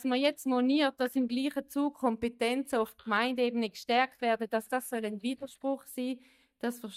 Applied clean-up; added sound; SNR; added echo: neural mask model DeepFilterNet 3.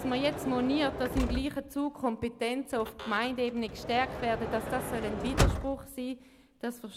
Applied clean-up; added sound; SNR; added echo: none; Sliding door / Motor vehicle (road); 4 dB; none.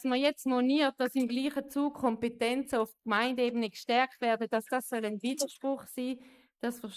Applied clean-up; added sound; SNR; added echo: neural mask model Resemble Enhance denoiser.